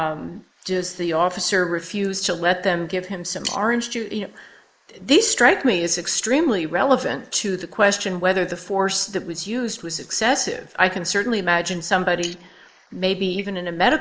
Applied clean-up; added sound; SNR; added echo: neural mask model Resemble Enhance denoiser.